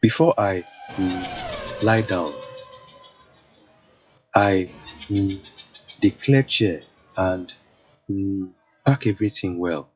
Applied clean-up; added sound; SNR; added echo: classical method log-MMSE.